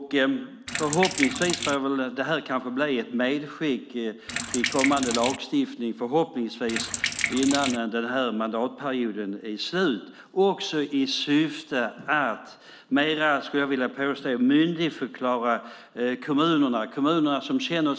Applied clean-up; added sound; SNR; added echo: none; Sink (filling or washing); 4 dB; none.